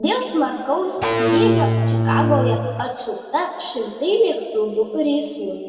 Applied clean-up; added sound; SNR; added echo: none; Electric guitar / Bass guitar; -3 dB; reverberation time 2.2 s.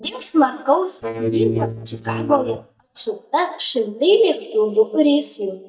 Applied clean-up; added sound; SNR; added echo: neural mask model DeepFilterNet 3.